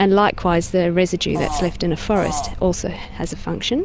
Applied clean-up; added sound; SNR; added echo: none; Fart; 10 dB; none.